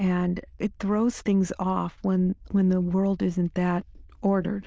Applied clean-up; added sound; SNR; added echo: neural diffusion model UNIVERSE++.